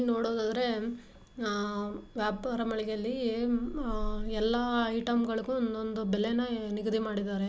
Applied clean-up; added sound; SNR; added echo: none; none; none; none.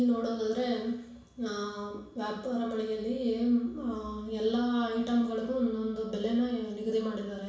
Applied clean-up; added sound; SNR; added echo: none; none; none; reverberation time 0.7 s.